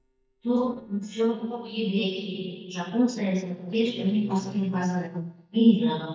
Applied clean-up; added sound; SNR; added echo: neural mask model DeepFilterNet 3.